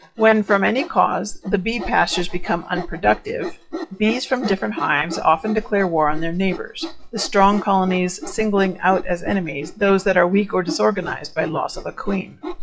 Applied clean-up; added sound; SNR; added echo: classical method WPE with log-MMSE.